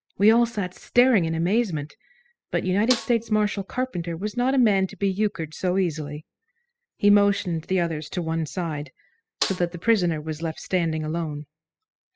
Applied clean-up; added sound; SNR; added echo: classical method spectral subtraction.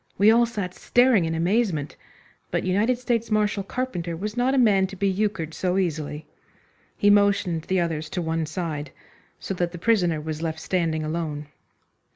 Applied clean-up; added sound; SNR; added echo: none; none; none; none.